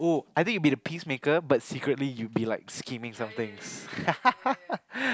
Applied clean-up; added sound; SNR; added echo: none; none; none; none.